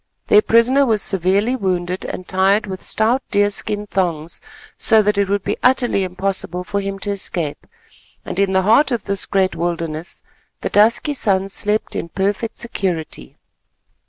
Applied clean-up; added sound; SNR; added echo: none; none; none; none.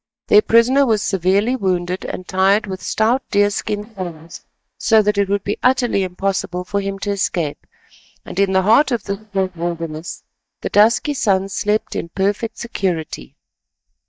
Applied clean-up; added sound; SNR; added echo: neural mask model DeepFilterNet 3.